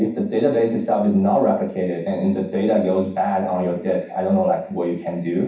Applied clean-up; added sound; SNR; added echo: none; none; none; reverberation time 0.7 s.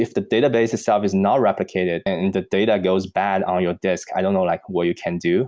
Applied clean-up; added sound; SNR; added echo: none; none; none; none.